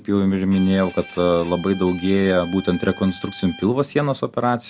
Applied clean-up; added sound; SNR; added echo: none; Bowed string instrument; 19 dB; none.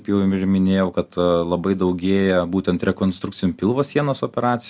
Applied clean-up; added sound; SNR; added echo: none; none; none; none.